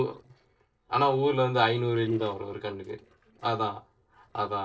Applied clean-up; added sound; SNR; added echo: neural separator model SepFormer DNS4.